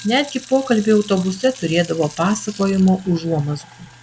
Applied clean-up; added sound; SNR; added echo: none; Fill (with liquid) / Sink (filling or washing); 20 dB; none.